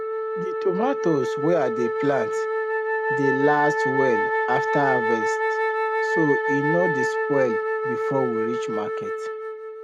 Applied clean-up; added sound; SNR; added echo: none; Wind instrument, woodwind instrument; -2 dB; none.